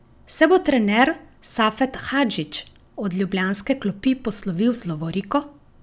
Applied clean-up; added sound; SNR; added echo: none; none; none; none.